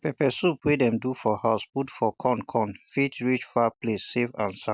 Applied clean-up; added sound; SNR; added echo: none; none; none; none.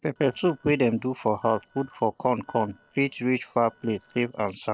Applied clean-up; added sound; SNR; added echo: neural separator model SepFormer DNS4.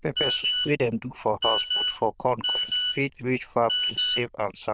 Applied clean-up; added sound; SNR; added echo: neural diffusion model UNIVERSE++.